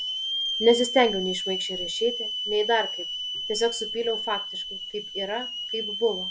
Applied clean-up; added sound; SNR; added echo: none; Hiss / Alarm; 4 dB; none.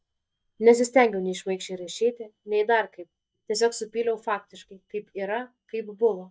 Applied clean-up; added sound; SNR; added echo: neural mask model DeepFilterNet 3.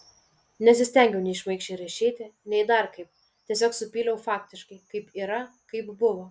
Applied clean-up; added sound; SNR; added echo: none; none; none; none.